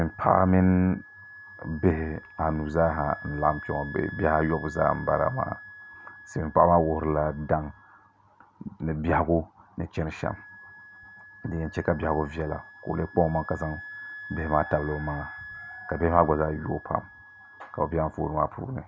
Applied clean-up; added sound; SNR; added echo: none; Wind instrument, woodwind instrument; 18 dB; none.